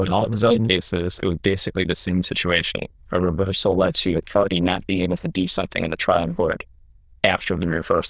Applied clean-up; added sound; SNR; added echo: neural diffusion model UNIVERSE++.